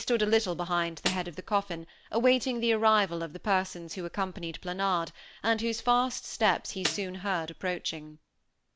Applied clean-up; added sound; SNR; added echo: none; Snare drum; 8 dB; none.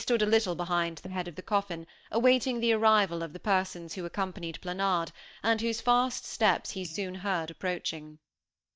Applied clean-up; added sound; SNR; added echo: neural mask model DeepFilterNet 3.